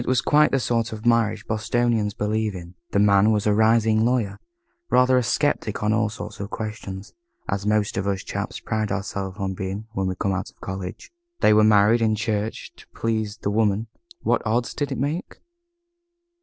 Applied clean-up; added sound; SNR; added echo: none; none; none; none.